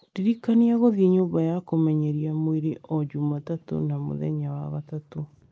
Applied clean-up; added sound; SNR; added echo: neural mask model Resemble Enhance denoiser.